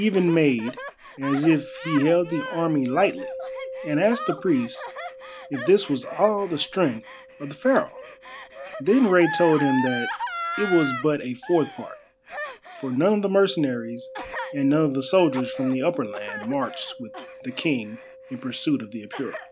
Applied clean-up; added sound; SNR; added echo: none; Mallet percussion + Gasp; 11 dB; none.